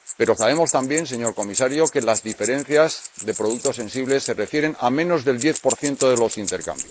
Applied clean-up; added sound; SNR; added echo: neural mask model Resemble Enhance denoiser.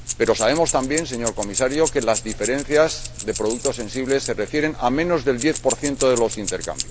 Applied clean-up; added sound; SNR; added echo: none; Keys jangling; 8 dB; none.